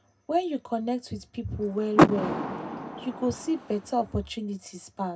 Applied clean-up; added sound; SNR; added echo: none; Door / Car; -3 dB; reverberation time 0.2 s.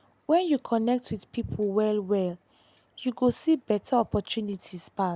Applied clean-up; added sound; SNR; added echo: none; none; none; none.